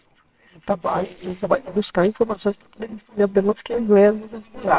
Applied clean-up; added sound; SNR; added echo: neural separator model SepFormer WHAMR!.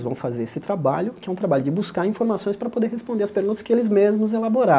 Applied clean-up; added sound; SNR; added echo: none; none; none; none.